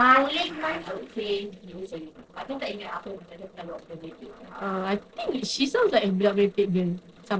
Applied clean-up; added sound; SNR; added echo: neural separator model SepFormer DNS4.